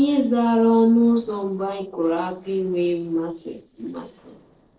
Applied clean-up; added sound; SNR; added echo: neural separator model SepFormer DNS4.